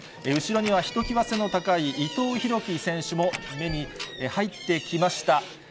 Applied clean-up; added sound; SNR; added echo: none; Door; 13 dB; none.